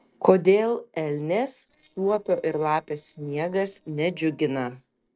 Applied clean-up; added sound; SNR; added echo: neural separator model SepFormer DNS4.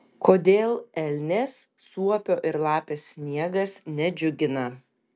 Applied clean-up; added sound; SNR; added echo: none; none; none; none.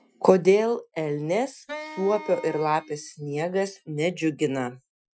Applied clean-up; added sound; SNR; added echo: classical method Wiener filter.